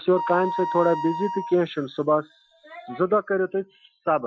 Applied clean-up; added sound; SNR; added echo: classical method Wiener filter.